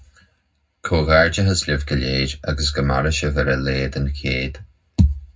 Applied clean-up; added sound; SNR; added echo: none; none; none; reverberation time 0.3 s.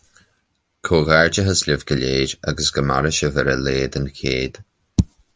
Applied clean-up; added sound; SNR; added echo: none; none; none; none.